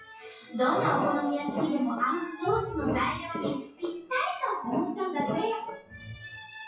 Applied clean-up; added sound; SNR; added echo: classical method WPE with log-MMSE.